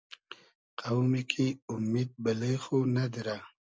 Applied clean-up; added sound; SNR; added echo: none; none; none; none.